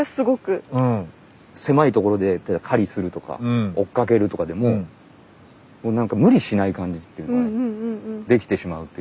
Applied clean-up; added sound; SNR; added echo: none; none; none; none.